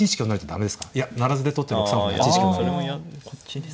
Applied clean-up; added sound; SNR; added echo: none; none; none; none.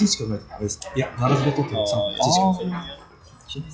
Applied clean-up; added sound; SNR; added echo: classical method log-MMSE.